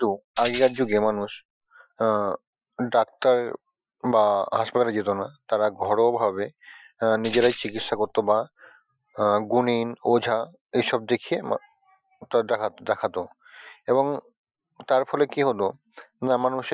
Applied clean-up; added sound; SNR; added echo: classical method Wiener filter.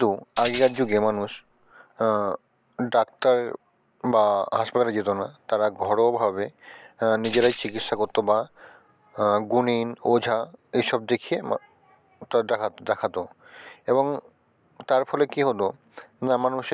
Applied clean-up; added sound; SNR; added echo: none; Tambourine; 14 dB; none.